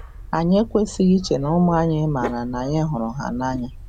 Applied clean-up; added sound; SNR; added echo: none; Dog; 15 dB; none.